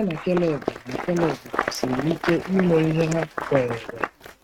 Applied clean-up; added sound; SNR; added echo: neural mask model RNNoise.